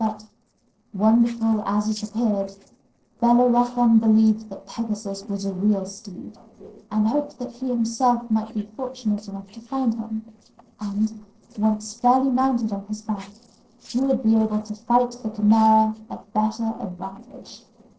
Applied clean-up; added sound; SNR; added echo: neural separator model SepFormer DNS4.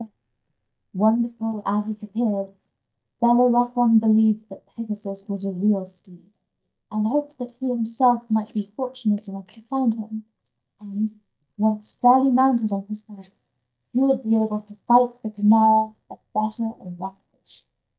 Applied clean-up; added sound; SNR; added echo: neural mask model DeepFilterNet 3.